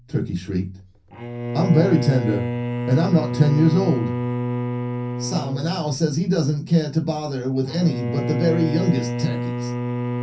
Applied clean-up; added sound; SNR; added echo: none; Bowed string instrument; 5 dB; reverberation time 0.3 s.